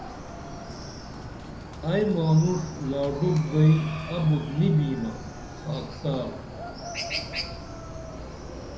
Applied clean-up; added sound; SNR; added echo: none; Chicken, rooster; 10 dB; reverberation time 0.3 s.